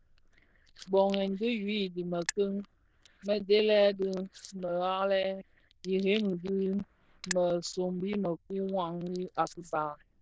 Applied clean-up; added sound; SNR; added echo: neural diffusion model UNIVERSE++.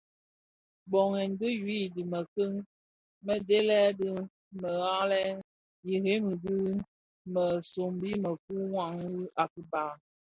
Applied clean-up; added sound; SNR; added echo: none; none; none; none.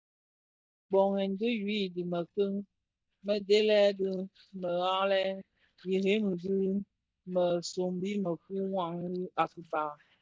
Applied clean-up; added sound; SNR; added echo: neural mask model DeepFilterNet 3.